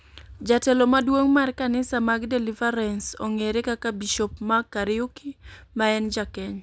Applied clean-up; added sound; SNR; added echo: none; none; none; none.